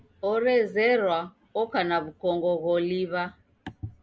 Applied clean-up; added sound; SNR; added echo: none; none; none; none.